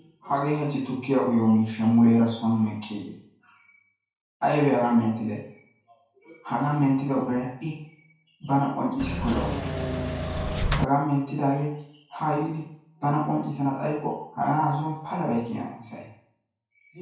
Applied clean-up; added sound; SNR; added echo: none; Engine / Mechanisms; 1 dB; reverberation time 0.5 s.